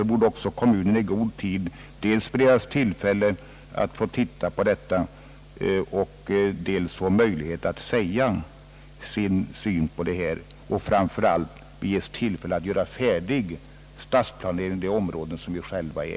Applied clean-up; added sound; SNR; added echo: none; none; none; none.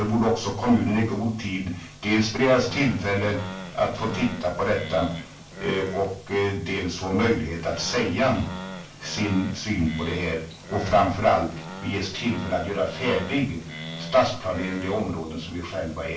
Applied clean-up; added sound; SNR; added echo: none; Animal; 12 dB; reverberation time 0.3 s.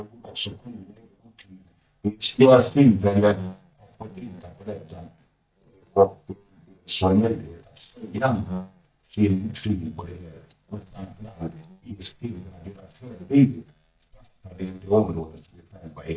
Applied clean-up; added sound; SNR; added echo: neural mask model DeepFilterNet 3.